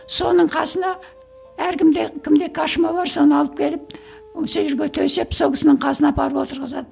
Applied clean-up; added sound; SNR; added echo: none; none; none; none.